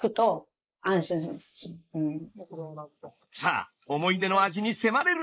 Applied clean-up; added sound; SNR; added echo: neural mask model Resemble Enhance denoiser.